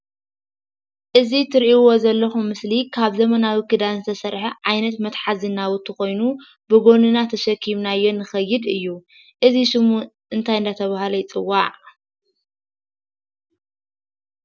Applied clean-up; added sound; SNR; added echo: none; none; none; none.